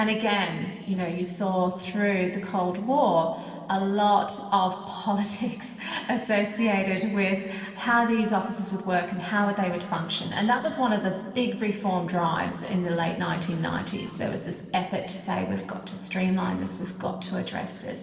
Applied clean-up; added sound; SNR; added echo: neural separator model SepFormer DNS4.